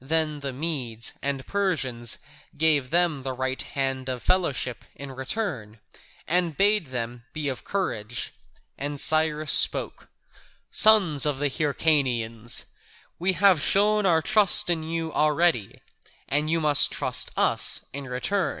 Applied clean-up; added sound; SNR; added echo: none; none; none; none.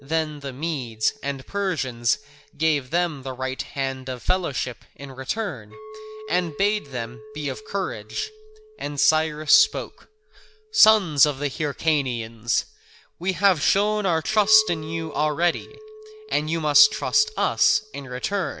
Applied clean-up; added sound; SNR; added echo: none; Chink, clink; 20 dB; none.